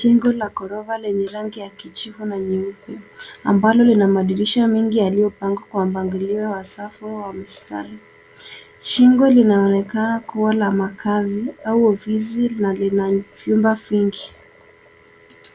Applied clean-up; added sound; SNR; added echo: none; none; none; none.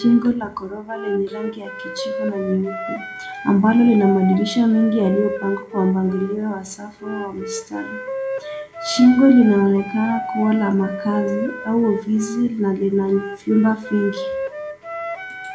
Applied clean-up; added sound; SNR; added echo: none; Wind instrument, woodwind instrument; 11 dB; reverberation time 0.3 s.